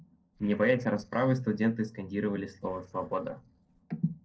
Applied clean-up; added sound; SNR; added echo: neural separator model SepFormer DNS4.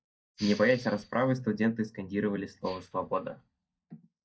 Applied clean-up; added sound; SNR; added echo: neural mask model DeepFilterNet 3.